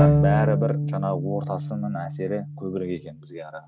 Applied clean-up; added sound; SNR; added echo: none; Bowed string instrument; -4 dB; none.